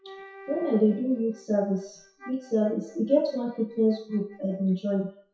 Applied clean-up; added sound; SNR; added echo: classical method WPE with log-MMSE.